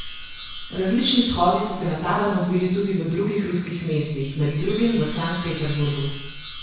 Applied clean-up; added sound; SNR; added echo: none; Chime; 6 dB; reverberation time 1.0 s.